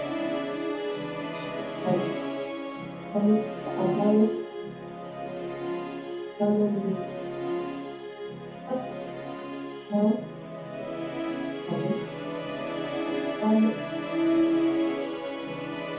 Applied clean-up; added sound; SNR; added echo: none; Musical instrument; 0 dB; reverberation time 0.6 s.